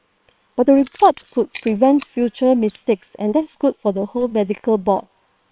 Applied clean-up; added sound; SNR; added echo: neural separator model SepFormer WHAM!.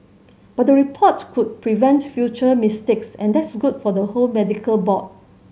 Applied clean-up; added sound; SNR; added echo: none; none; none; none.